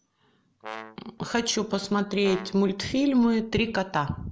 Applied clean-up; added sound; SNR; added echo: none; Brass instrument; 16 dB; none.